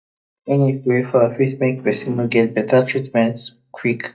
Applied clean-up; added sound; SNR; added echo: neural mask model DeepFilterNet 3.